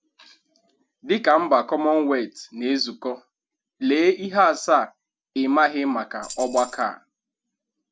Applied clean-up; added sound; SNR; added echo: none; Tambourine; 14 dB; none.